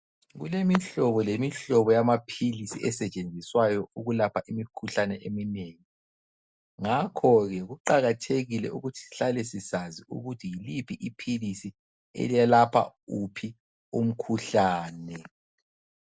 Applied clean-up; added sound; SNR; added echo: none; none; none; none.